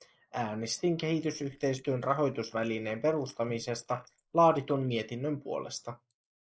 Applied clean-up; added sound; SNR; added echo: neural mask model Resemble Enhance denoiser.